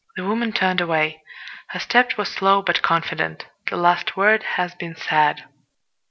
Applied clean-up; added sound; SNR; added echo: none; none; none; none.